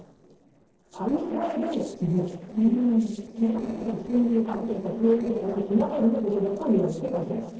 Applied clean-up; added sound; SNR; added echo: neural separator model SepFormer DNS4.